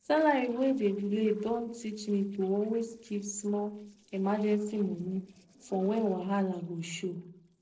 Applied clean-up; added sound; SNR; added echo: neural separator model SepFormer DNS4.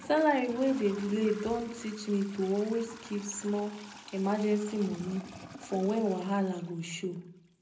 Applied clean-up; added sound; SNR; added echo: none; Trickle, dribble / Toilet flush; 18 dB; reverberation time 0.5 s.